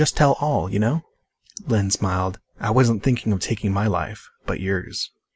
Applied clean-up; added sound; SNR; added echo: none; none; none; none.